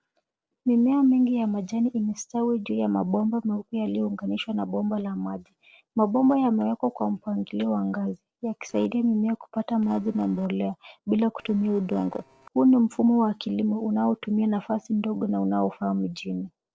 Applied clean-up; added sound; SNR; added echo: neural separator model SepFormer DNS4.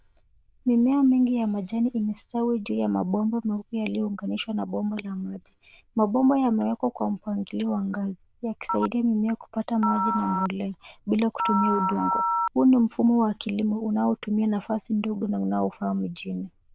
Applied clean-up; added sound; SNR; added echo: neural diffusion model UNIVERSE++.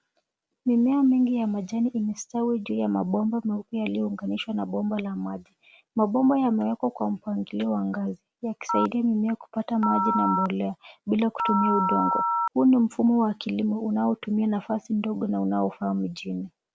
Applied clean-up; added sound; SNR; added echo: none; Telephone; 2 dB; none.